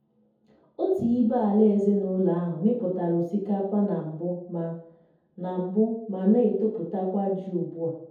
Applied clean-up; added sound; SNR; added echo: none; none; none; reverberation time 0.7 s.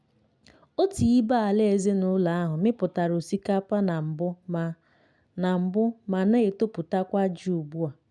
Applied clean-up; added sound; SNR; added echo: none; none; none; none.